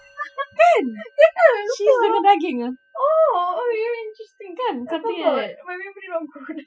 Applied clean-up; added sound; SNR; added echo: classical method spectral subtraction.